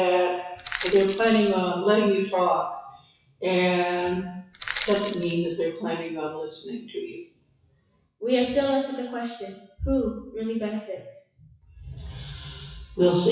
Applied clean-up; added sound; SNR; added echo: classical method WPE with log-MMSE.